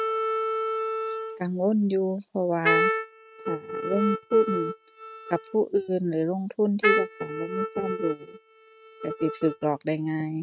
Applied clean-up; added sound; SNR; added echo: neural mask model RNNoise.